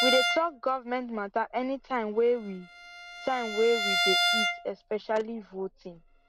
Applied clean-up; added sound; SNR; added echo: none; Bowed string instrument; 2 dB; none.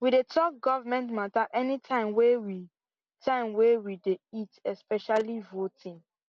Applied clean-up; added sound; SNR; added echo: none; none; none; none.